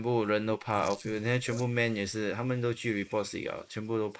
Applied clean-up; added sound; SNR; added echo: neural mask model Resemble Enhance denoiser.